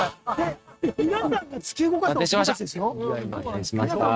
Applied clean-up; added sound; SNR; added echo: neural mask model RNNoise.